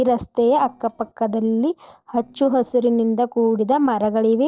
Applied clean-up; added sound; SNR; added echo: neural separator model SepFormer DNS4.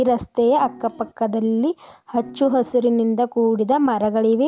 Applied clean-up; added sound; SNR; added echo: none; Piano; 20 dB; none.